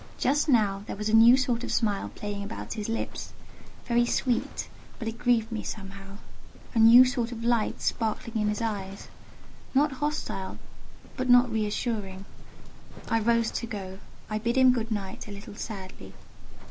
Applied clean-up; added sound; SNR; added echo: none; Livestock, farm animals, working animals; 4 dB; none.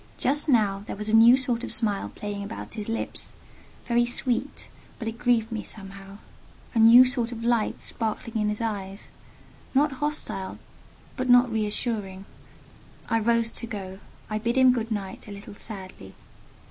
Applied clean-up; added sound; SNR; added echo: none; none; none; none.